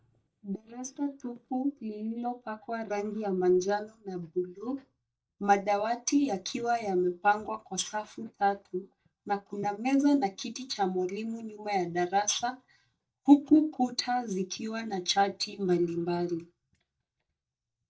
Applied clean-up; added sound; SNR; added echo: neural mask model DeepFilterNet 3.